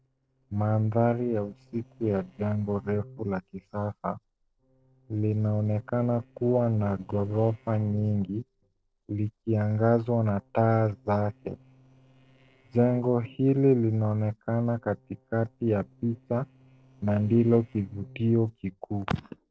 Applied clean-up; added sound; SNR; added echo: neural separator model SepFormer DNS4.